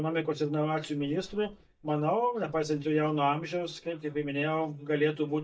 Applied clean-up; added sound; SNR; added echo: neural mask model DeepFilterNet 3.